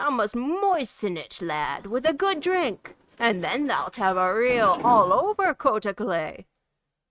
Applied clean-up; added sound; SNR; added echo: neural mask model RNNoise.